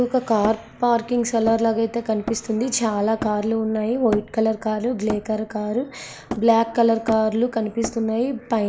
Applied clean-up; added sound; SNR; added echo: none; Hammer; 15 dB; none.